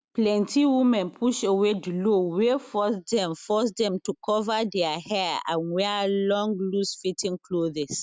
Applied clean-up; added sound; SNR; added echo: none; none; none; none.